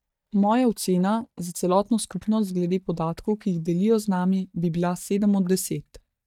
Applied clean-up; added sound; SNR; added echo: neural mask model DeepFilterNet 3.